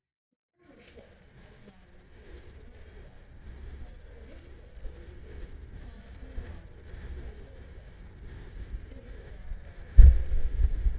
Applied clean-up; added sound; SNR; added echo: neural mask model DeepFilterNet 3.